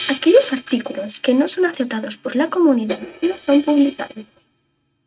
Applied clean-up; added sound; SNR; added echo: neural mask model RNNoise.